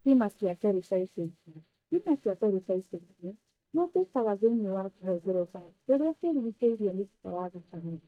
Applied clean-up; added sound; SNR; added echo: neural mask model DeepFilterNet 3.